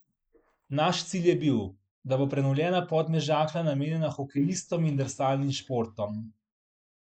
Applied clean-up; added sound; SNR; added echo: neural mask model Resemble Enhance denoiser.